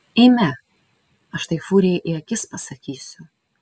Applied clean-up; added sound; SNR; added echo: none; none; none; none.